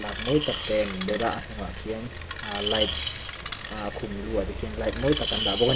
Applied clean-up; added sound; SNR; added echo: none; Screech; -1 dB; none.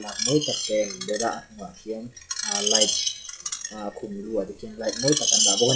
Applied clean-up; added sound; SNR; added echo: classical method log-MMSE.